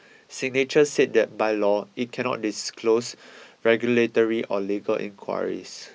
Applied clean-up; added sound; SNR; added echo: none; none; none; none.